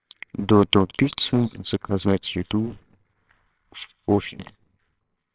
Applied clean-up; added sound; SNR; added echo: neural separator model SepFormer WHAMR!.